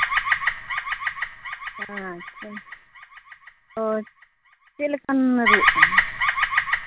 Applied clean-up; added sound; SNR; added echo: none; Bird vocalization, bird call, bird song; -5 dB; none.